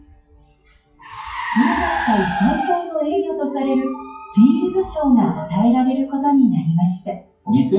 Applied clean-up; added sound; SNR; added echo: classical method WPE with log-MMSE.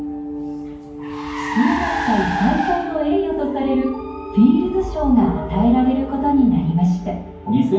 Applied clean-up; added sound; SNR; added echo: none; Car; 10 dB; reverberation time 0.9 s.